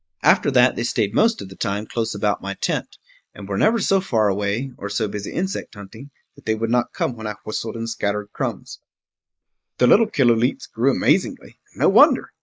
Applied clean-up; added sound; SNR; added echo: neural mask model Resemble Enhance denoiser.